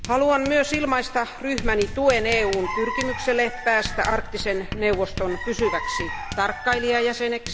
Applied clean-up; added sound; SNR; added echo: none; Chicken, rooster + Writing; 8 dB; none.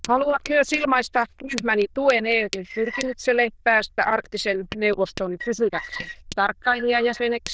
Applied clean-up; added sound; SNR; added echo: neural diffusion model UNIVERSE++.